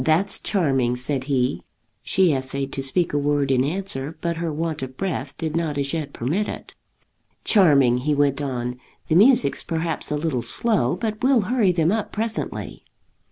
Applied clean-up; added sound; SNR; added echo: none; none; none; none.